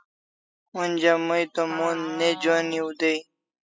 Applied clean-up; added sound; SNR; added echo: classical method spectral subtraction.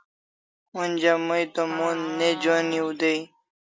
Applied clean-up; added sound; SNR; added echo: none; Trumpet; 13 dB; none.